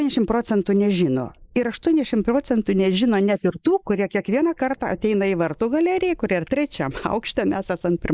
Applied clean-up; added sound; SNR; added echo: neural mask model Resemble Enhance denoiser.